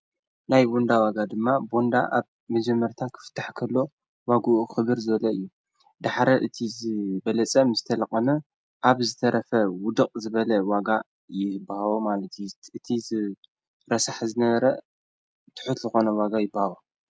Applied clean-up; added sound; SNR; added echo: none; none; none; none.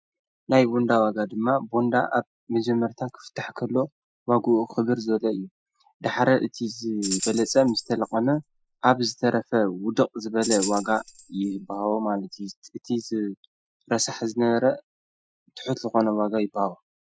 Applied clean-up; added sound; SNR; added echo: classical method Wiener filter.